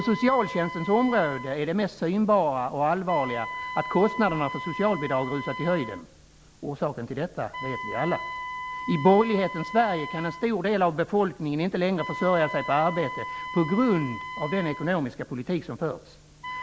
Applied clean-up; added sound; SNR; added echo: none; Wind instrument, woodwind instrument; 11 dB; none.